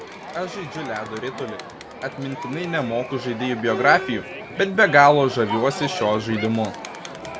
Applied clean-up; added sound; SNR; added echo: none; Crowd; 11 dB; none.